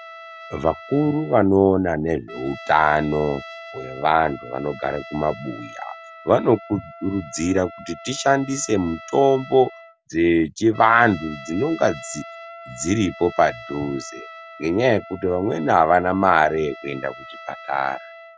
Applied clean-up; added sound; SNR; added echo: none; Trumpet; 18 dB; none.